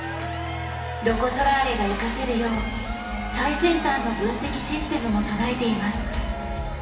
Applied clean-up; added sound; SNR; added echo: none; Applause / Crowd / Cheering; 11 dB; reverberation time 2.7 s.